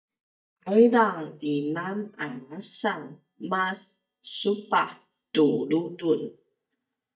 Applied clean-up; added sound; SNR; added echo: neural mask model DeepFilterNet 3.